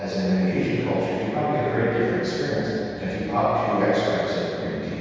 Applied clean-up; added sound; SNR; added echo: none; none; none; reverberation time 2.2 s.